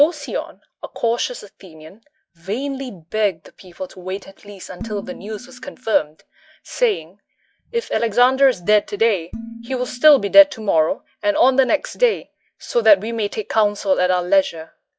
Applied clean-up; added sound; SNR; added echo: classical method log-MMSE.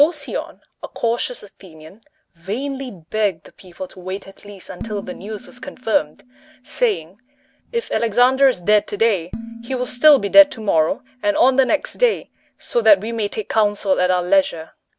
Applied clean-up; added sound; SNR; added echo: none; Dishes, pots, and pans; 18 dB; none.